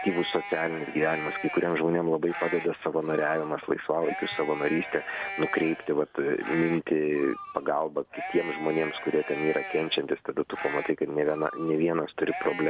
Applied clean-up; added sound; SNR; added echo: none; Livestock, farm animals, working animals; 11 dB; none.